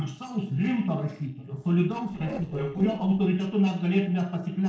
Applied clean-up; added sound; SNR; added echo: neural separator model SepFormer DNS4.